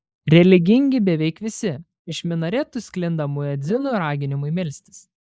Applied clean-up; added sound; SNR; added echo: neural mask model Resemble Enhance denoiser.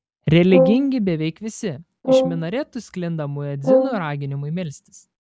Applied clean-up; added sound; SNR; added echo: none; Brass instrument; 1 dB; none.